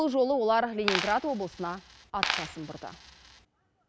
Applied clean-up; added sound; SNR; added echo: none; Coin (dropping); 5 dB; none.